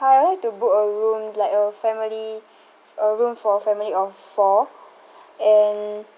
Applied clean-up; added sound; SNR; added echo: none; none; none; none.